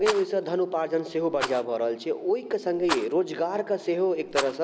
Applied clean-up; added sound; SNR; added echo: none; Rattle; 11 dB; none.